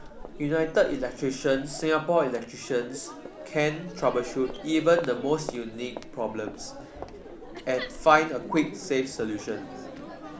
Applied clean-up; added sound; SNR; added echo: none; Crowd; 13 dB; none.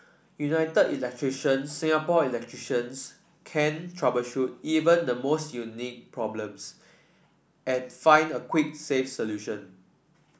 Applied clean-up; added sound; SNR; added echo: none; none; none; none.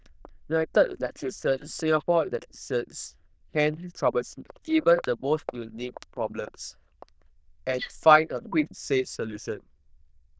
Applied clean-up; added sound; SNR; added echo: neural diffusion model UNIVERSE++.